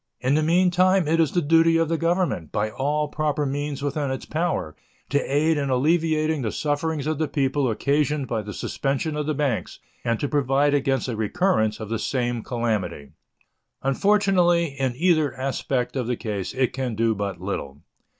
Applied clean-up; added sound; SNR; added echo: none; none; none; none.